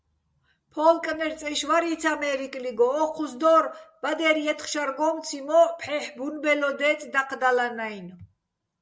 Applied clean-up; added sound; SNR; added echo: none; none; none; none.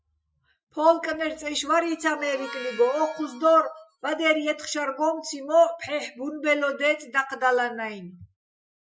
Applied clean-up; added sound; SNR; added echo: classical method Wiener filter.